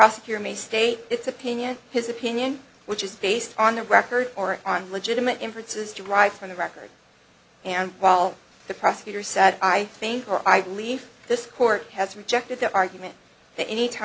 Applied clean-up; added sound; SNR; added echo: none; none; none; none.